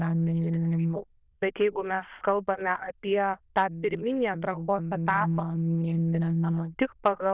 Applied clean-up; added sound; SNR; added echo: neural diffusion model UNIVERSE++.